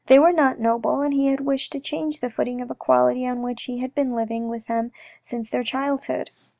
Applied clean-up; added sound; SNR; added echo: none; none; none; none.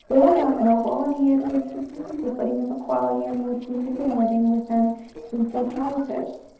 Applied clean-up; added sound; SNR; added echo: neural separator model SepFormer DNS4.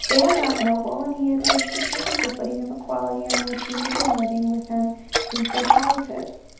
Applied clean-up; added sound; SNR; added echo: none; Liquid; 0 dB; reverberation time 2.2 s.